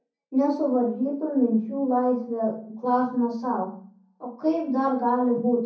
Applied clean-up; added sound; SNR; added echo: none; none; none; reverberation time 0.6 s.